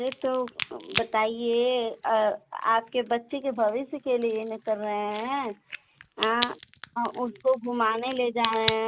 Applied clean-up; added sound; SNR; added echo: none; Crack; 10 dB; none.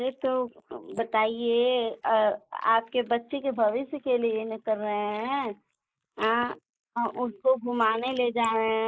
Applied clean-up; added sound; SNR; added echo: neural mask model Resemble Enhance denoiser.